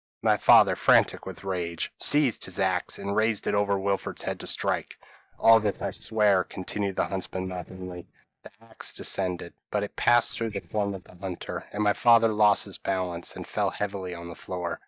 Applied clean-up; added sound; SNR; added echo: neural mask model DeepFilterNet 3.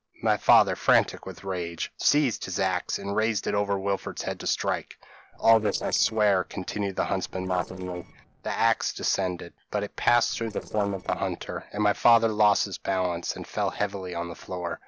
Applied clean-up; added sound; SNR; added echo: neural separator model SepFormer DNS4.